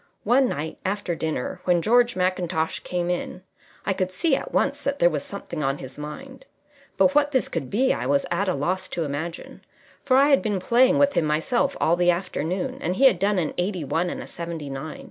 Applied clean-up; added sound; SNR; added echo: none; none; none; none.